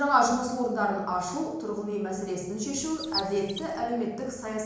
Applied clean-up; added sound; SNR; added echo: none; Chirp, tweet; 10 dB; reverberation time 1.0 s.